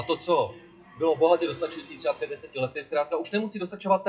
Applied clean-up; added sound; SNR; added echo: classical method WPE with log-MMSE.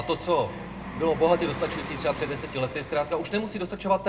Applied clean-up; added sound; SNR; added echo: none; Bus; 10 dB; reverberation time 0.2 s.